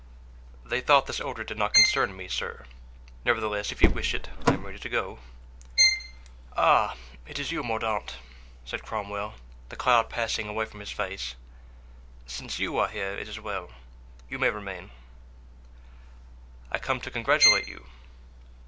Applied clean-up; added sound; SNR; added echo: none; Car + Bowed string instrument; -4 dB; none.